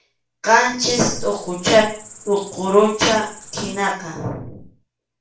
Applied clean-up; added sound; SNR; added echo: none; Cricket; 17 dB; reverberation time 0.4 s.